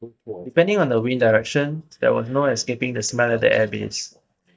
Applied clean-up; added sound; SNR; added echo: neural mask model DeepFilterNet 3.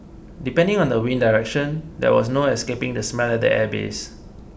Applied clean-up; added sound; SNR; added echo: none; none; none; none.